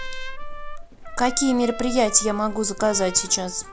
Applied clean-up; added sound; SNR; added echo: none; Trumpet + Livestock, farm animals, working animals; 9 dB; none.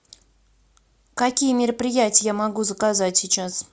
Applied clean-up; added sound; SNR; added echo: none; none; none; none.